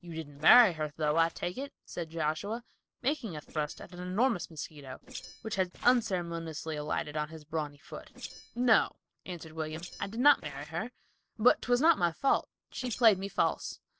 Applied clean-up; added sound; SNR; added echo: neural separator model SepFormer DNS4.